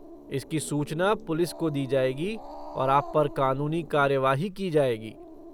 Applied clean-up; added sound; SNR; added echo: none; Growling; 15 dB; none.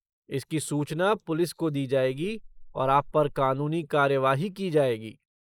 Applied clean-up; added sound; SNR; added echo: neural mask model Resemble Enhance denoiser.